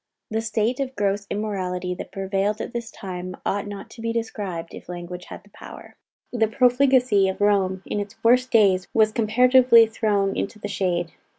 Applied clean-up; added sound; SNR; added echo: none; none; none; none.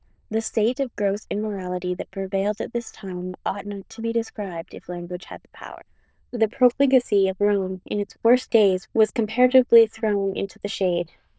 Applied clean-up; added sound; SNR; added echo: neural diffusion model UNIVERSE++.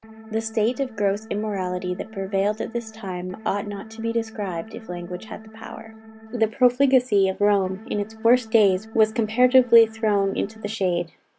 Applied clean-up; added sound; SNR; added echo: none; Organ; 18 dB; none.